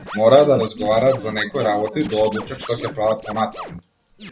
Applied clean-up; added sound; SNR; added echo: none; Scratching (performance technique); 16 dB; none.